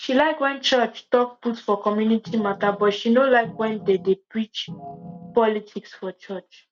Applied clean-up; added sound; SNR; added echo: none; Organ; 15 dB; none.